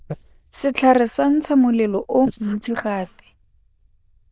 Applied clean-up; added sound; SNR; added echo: neural diffusion model UNIVERSE++.